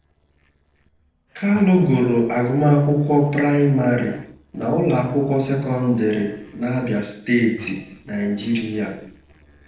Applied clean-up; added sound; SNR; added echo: neural separator model SepFormer DNS4.